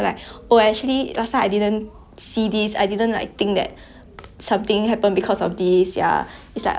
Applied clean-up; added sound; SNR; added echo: none; none; none; none.